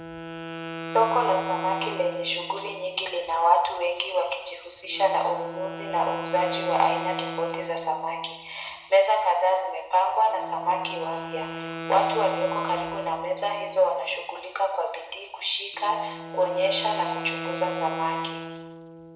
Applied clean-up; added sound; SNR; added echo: none; Wind instrument, woodwind instrument; 11 dB; reverberation time 1.1 s.